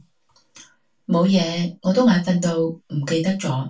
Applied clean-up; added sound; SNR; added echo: none; none; none; reverberation time 0.2 s.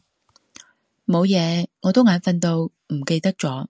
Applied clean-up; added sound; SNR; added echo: none; none; none; none.